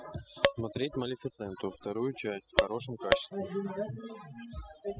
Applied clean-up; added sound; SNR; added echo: classical method spectral subtraction.